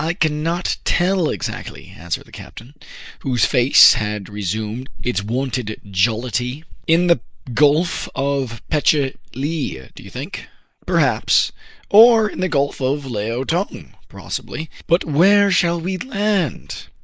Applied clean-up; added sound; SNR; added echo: neural mask model Resemble Enhance denoiser.